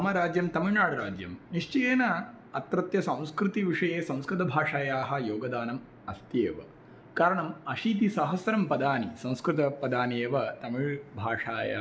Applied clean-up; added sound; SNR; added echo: none; none; none; none.